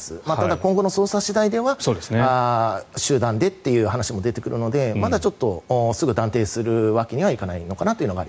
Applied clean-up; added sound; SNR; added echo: none; none; none; none.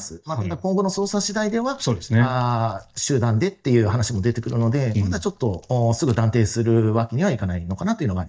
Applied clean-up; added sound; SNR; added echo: neural mask model DeepFilterNet 3.